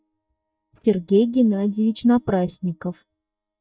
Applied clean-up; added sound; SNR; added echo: neural mask model DeepFilterNet 3.